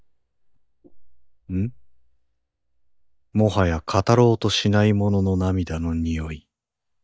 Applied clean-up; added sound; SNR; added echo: neural mask model DeepFilterNet 3.